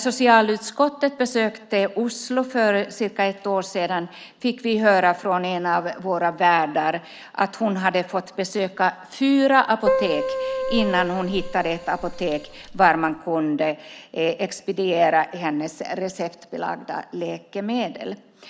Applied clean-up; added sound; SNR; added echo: none; Keyboard (musical); 5 dB; none.